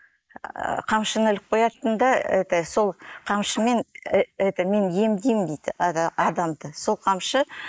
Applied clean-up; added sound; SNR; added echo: neural mask model Resemble Enhance denoiser.